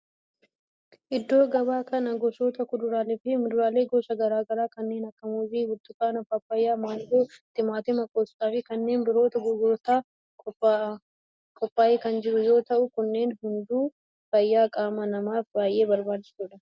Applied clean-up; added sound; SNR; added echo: none; none; none; none.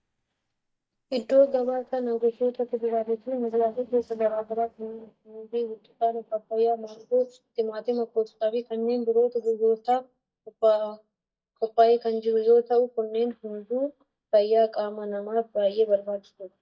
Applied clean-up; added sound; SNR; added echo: neural mask model DeepFilterNet 3.